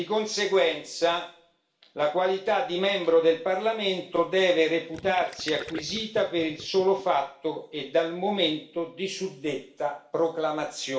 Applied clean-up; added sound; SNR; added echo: none; Gurgling; 16 dB; reverberation time 0.5 s.